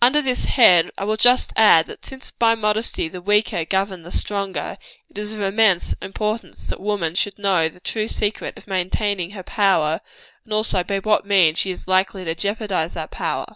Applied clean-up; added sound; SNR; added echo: none; none; none; none.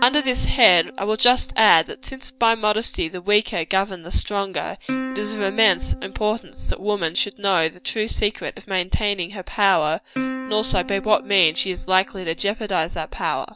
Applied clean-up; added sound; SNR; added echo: none; Plucked string instrument; 14 dB; none.